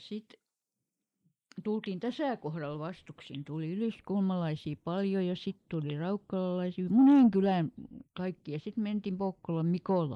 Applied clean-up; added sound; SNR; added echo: neural mask model Resemble Enhance denoiser.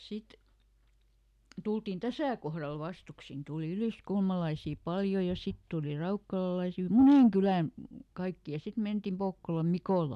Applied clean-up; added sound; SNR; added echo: none; none; none; none.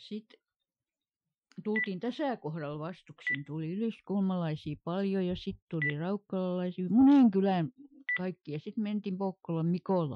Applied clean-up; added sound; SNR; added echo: classical method Wiener filter.